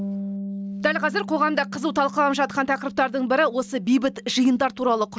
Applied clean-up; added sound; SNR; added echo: none; Bass guitar; 12 dB; none.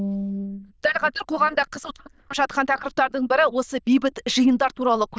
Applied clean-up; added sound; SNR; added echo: neural diffusion model UNIVERSE++.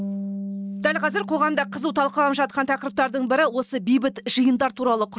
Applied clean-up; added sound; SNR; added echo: neural mask model RNNoise.